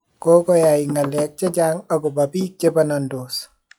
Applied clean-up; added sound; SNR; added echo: classical method log-MMSE.